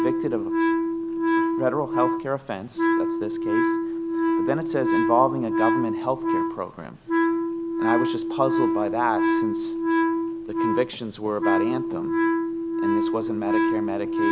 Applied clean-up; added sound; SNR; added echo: none; Wind instrument, woodwind instrument; -5 dB; none.